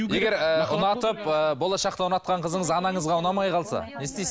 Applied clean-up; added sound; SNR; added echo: none; none; none; none.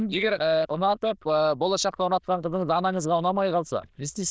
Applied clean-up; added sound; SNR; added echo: neural diffusion model UNIVERSE++.